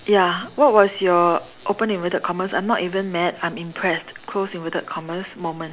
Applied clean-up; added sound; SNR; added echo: none; none; none; none.